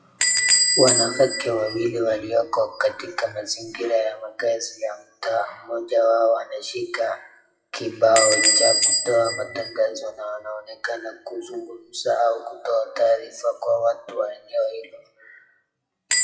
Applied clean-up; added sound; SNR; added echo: classical method WPE with log-MMSE.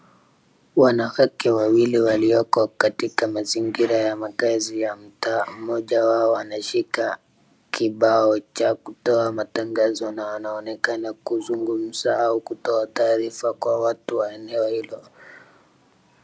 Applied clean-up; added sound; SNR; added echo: none; none; none; none.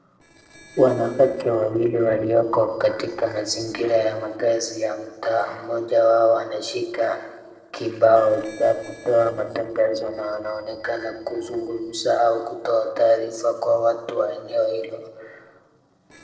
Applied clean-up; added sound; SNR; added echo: neural separator model SepFormer DNS4.